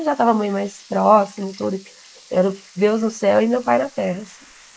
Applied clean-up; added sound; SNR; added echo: neural mask model Resemble Enhance denoiser.